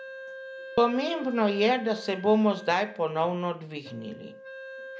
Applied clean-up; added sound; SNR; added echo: none; Wind instrument, woodwind instrument; 16 dB; none.